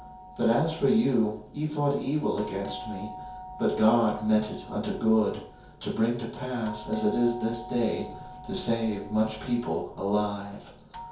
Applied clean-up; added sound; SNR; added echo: none; Doorbell; 16 dB; reverberation time 0.6 s.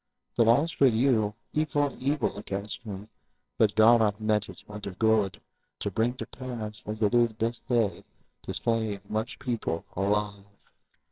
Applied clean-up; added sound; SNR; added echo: neural separator model SepFormer WHAMR!.